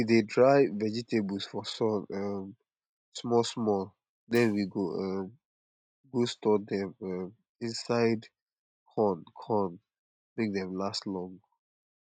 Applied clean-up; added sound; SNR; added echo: neural mask model RNNoise.